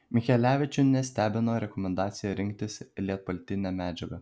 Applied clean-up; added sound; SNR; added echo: none; none; none; none.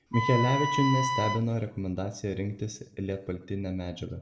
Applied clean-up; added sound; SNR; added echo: none; Wind instrument, woodwind instrument; 1 dB; reverberation time 0.6 s.